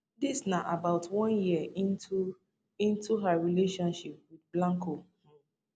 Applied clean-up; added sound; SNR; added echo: none; none; none; none.